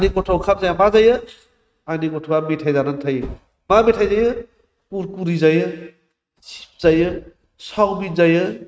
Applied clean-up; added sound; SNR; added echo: neural mask model RNNoise.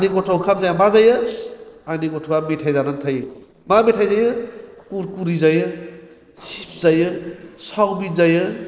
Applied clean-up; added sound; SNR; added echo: neural separator model SepFormer DNS4.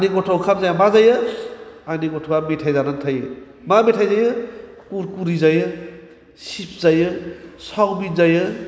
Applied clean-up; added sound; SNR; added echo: none; none; none; none.